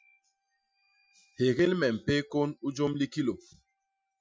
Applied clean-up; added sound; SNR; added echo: classical method Wiener filter.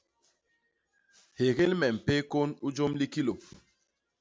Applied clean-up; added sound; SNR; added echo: none; none; none; none.